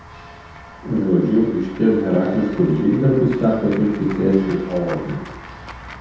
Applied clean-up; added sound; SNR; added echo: none; Walk, footsteps / Run / Bell; 17 dB; reverberation time 0.9 s.